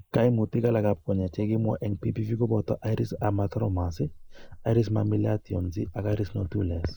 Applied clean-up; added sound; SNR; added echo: neural mask model Resemble Enhance denoiser.